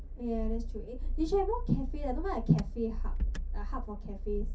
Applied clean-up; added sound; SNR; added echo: none; Engine / Car; 0 dB; reverberation time 0.3 s.